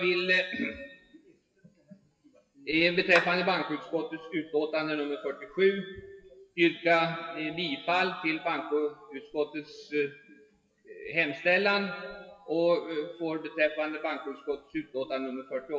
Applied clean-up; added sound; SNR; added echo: classical method WPE with log-MMSE.